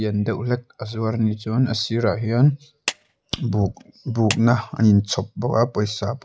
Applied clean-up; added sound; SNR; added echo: none; Clapping; 13 dB; none.